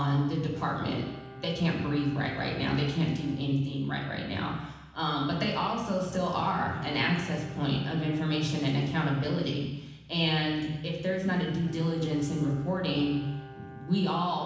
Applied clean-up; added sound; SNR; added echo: none; Bowed string instrument; 20 dB; reverberation time 1.1 s.